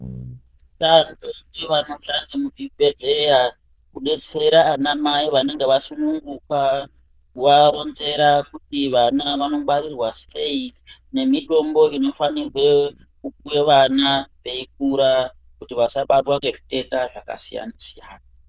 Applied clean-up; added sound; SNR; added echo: neural diffusion model UNIVERSE++.